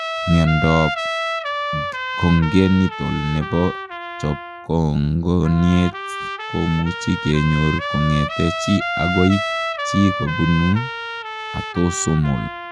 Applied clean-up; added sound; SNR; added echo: none; Trumpet; 6 dB; none.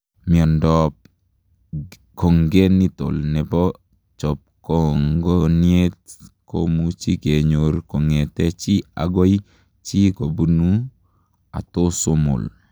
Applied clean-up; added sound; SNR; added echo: none; none; none; none.